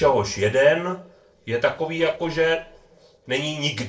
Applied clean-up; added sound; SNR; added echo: neural separator model SepFormer DNS4.